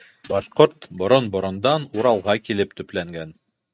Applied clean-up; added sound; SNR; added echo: neural mask model RNNoise.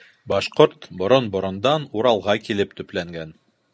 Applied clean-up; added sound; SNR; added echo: none; none; none; none.